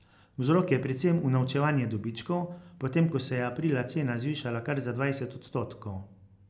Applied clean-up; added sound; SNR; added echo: none; none; none; none.